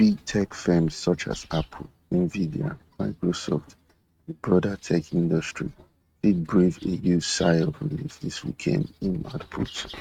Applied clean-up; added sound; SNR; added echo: neural mask model RNNoise.